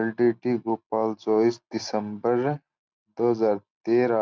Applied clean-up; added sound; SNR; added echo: none; none; none; none.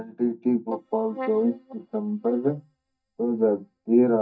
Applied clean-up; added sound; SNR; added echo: neural mask model DeepFilterNet 3.